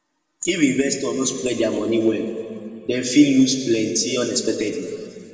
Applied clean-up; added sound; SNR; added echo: none; none; none; reverberation time 2.3 s.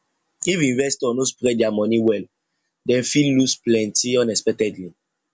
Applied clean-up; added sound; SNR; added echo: none; none; none; none.